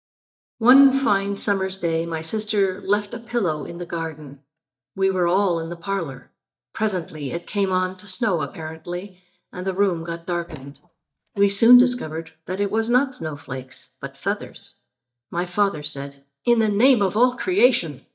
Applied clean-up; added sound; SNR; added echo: neural mask model DeepFilterNet 3.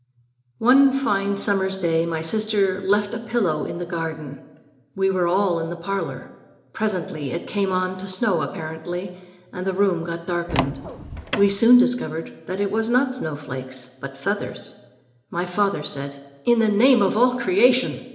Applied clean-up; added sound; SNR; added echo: none; Door; 6 dB; reverberation time 0.8 s.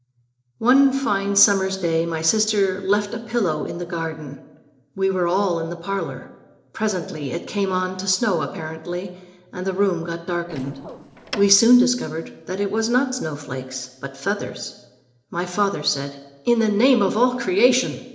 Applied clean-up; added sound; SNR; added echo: neural separator model SepFormer DNS4.